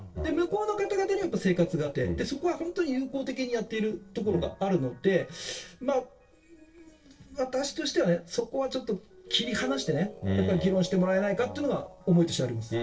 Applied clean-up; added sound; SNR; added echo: neural separator model SepFormer DNS4.